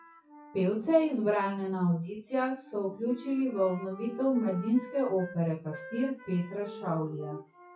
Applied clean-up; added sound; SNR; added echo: classical method WPE with log-MMSE.